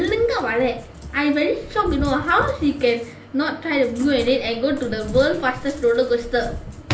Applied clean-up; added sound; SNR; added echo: none; Cat; 13 dB; none.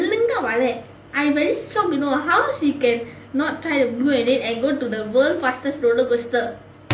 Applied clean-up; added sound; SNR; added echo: none; none; none; none.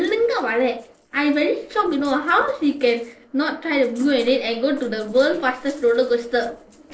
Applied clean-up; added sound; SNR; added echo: neural separator model SepFormer DNS4.